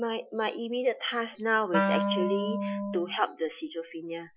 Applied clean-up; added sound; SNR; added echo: classical method Wiener filter.